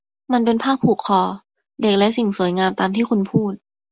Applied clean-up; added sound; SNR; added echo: none; none; none; none.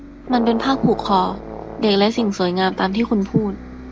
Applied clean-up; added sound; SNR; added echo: none; Brass instrument + Bus; 12 dB; none.